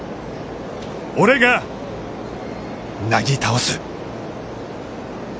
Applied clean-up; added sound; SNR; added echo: none; none; none; none.